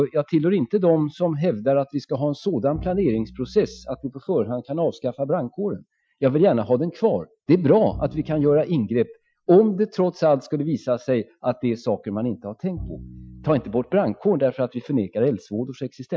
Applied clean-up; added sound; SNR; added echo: classical method Wiener filter.